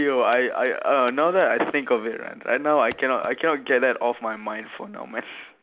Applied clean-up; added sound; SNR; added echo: neural mask model Resemble Enhance denoiser.